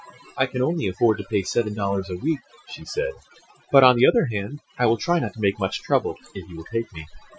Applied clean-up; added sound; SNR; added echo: classical method Wiener filter.